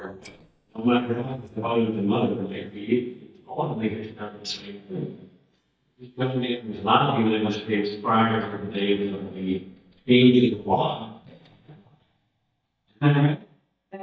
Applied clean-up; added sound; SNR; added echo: neural mask model DeepFilterNet 3.